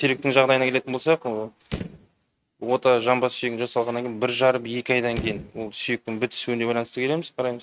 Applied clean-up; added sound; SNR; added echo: neural mask model RNNoise.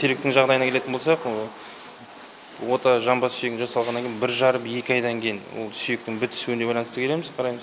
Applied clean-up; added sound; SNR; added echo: none; none; none; none.